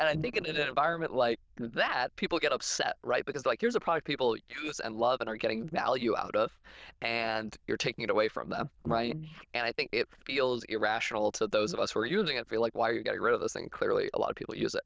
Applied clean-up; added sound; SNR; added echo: neural diffusion model UNIVERSE++.